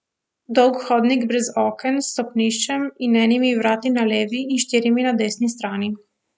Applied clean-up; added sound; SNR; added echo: none; none; none; none.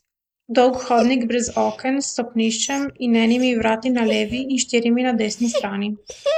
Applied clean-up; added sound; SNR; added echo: neural mask model Resemble Enhance denoiser.